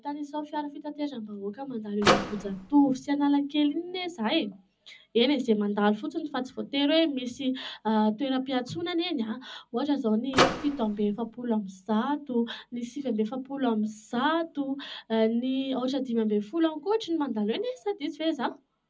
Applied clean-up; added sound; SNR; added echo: none; Microwave oven; 0 dB; reverberation time 0.4 s.